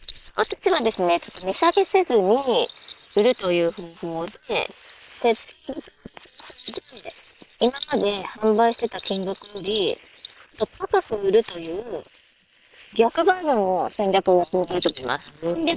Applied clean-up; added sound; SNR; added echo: neural separator model SepFormer WHAM!.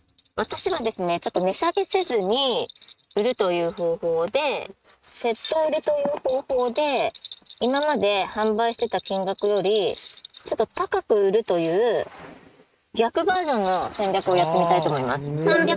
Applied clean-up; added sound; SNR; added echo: neural mask model RNNoise.